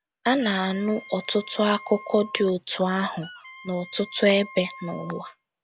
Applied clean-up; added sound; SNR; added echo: none; Wind instrument, woodwind instrument; 19 dB; none.